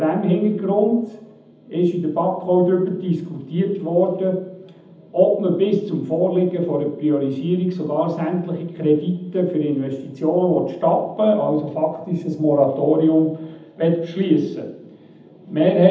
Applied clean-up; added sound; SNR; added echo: none; none; none; reverberation time 0.8 s.